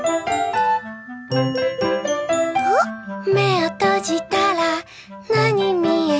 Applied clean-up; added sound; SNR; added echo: none; none; none; none.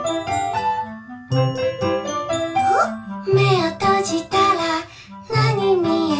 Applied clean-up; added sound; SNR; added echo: none; none; none; reverberation time 0.2 s.